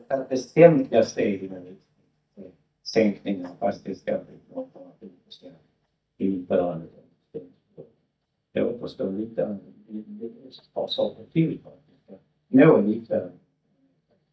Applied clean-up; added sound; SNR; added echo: neural mask model DeepFilterNet 3.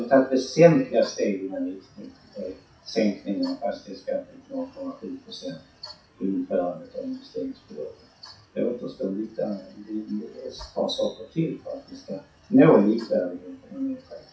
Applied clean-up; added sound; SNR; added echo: classical method WPE with log-MMSE.